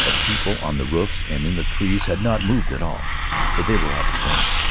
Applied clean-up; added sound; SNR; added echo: none; Hiss; -3 dB; none.